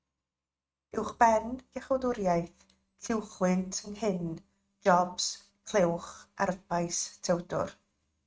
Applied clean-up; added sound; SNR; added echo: neural mask model RNNoise.